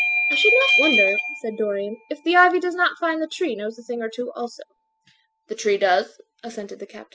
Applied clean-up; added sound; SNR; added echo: classical method spectral subtraction.